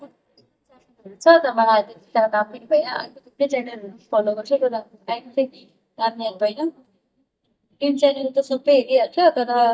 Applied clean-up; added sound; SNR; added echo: neural mask model DeepFilterNet 3.